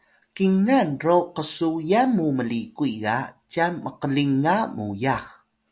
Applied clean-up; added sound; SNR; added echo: none; none; none; none.